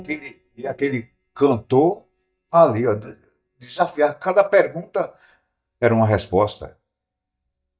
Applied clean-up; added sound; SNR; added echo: neural mask model DeepFilterNet 3.